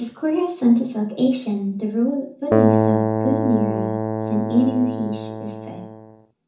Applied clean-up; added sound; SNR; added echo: none; Keyboard (musical); -1 dB; reverberation time 0.6 s.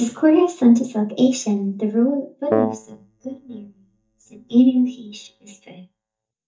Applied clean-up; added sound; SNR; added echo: neural mask model DeepFilterNet 3.